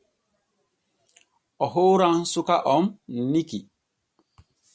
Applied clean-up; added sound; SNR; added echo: none; none; none; none.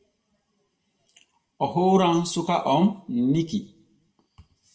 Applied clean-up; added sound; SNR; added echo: none; none; none; reverberation time 0.6 s.